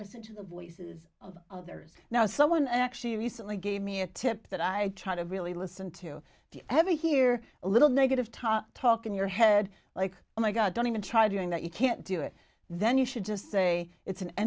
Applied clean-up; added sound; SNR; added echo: none; none; none; none.